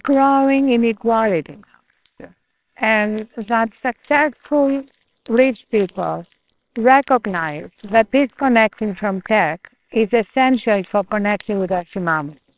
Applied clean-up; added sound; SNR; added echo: neural separator model SepFormer WHAMR!.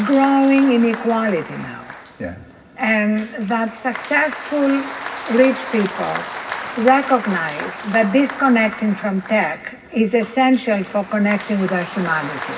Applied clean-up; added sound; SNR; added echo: none; Applause; 13 dB; reverberation time 0.4 s.